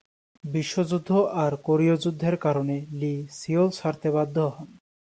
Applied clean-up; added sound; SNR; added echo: none; none; none; none.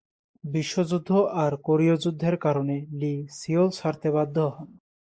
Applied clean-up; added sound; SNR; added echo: neural mask model Resemble Enhance denoiser.